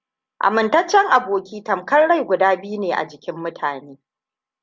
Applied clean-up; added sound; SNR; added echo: none; none; none; none.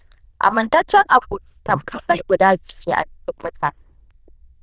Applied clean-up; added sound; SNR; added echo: neural diffusion model UNIVERSE++.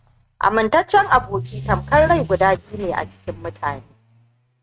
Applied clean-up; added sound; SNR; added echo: neural mask model RNNoise.